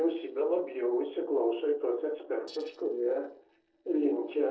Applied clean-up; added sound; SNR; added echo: neural separator model SepFormer DNS4.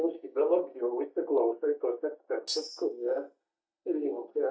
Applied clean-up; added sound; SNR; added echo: neural mask model DeepFilterNet 3.